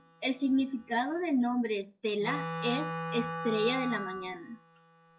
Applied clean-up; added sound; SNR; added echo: classical method log-MMSE.